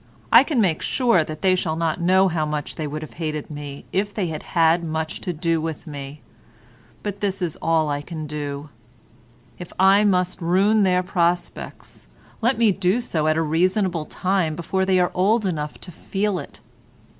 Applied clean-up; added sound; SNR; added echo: none; none; none; none.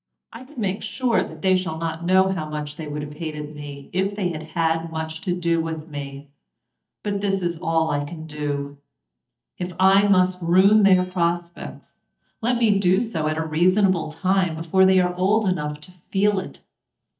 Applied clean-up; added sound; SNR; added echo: neural mask model DeepFilterNet 3.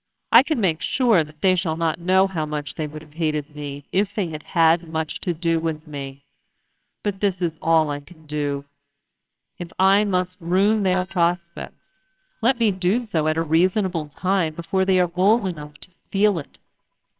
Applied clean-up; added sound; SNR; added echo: neural separator model SepFormer WHAMR!.